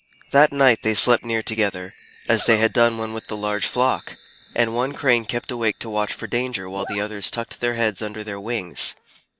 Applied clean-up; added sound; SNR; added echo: none; Chime + Zipper (clothing); 16 dB; none.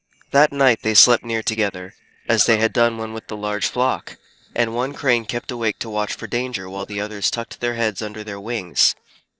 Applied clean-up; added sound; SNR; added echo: neural separator model SepFormer DNS4.